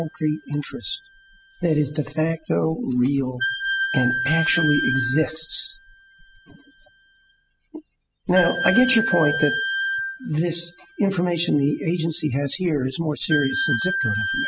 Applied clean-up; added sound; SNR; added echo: classical method spectral subtraction.